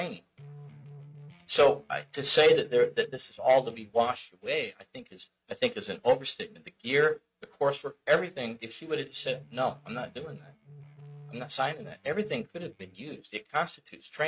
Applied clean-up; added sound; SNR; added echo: neural mask model RNNoise.